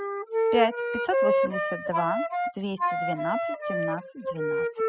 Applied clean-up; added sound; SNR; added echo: classical method spectral subtraction.